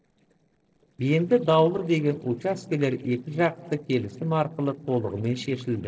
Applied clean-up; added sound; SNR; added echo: neural separator model SepFormer DNS4.